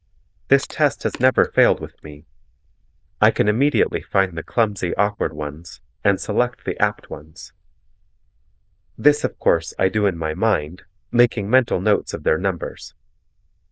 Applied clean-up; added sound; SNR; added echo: neural diffusion model UNIVERSE++.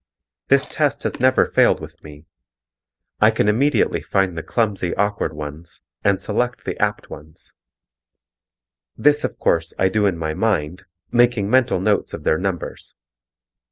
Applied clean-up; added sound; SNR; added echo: neural separator model SepFormer DNS4.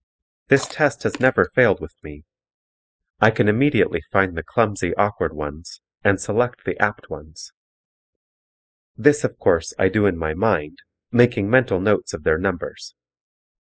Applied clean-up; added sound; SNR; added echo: classical method spectral subtraction.